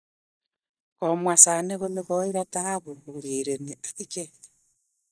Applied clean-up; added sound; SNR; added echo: neural mask model DeepFilterNet 3.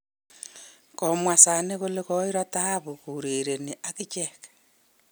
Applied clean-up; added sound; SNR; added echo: none; none; none; none.